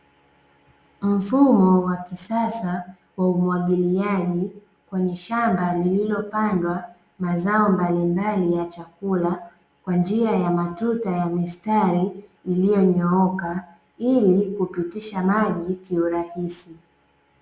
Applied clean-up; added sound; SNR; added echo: none; none; none; none.